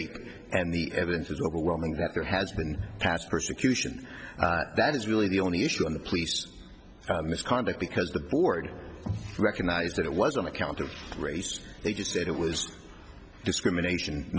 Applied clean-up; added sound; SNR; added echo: none; none; none; none.